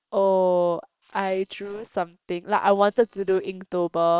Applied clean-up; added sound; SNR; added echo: neural separator model SepFormer WHAM!.